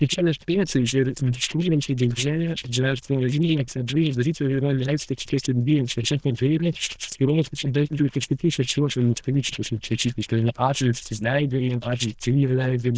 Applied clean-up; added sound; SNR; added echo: neural diffusion model UNIVERSE++.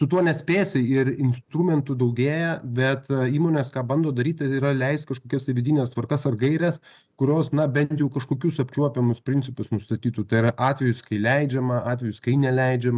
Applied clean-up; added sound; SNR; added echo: none; none; none; none.